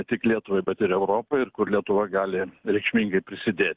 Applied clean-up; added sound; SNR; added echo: none; none; none; none.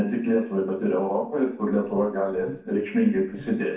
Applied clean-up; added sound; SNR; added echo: neural separator model SepFormer DNS4.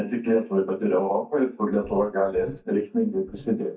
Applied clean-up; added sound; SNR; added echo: neural mask model DeepFilterNet 3.